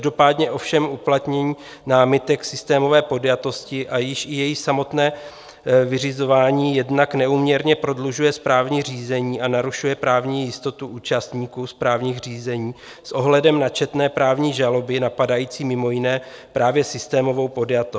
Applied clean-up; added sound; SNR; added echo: none; none; none; none.